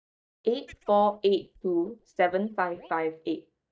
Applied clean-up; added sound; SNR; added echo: neural mask model DeepFilterNet 3.